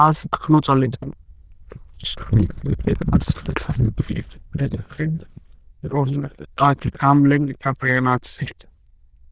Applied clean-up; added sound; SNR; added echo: neural diffusion model UNIVERSE++.